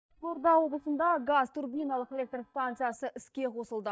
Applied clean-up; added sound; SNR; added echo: neural mask model DeepFilterNet 3.